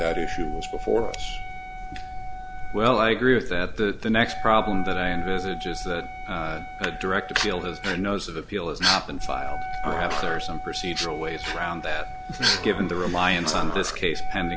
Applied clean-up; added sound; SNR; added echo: none; Dog + Wind instrument, woodwind instrument; 7 dB; none.